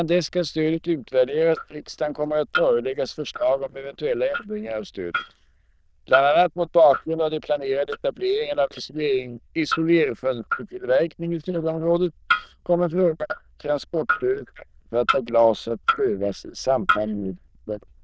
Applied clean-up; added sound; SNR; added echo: neural diffusion model UNIVERSE++.